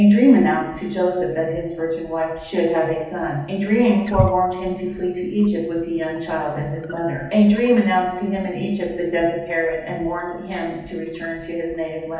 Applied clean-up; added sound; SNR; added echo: none; Wild animals; 15 dB; reverberation time 0.8 s.